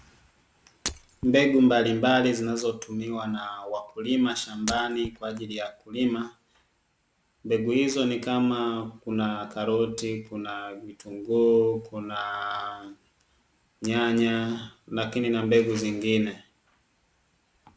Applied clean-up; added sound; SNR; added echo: none; Shatter; 13 dB; none.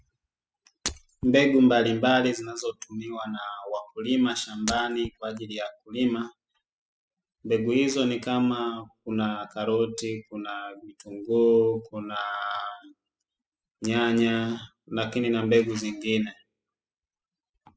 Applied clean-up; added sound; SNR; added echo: classical method spectral subtraction.